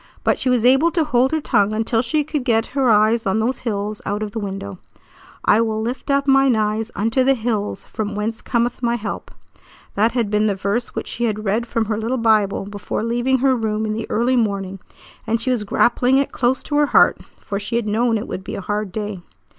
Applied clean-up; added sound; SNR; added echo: none; none; none; none.